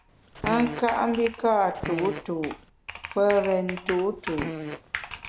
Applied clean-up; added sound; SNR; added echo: none; Computer keyboard + Fart; 9 dB; none.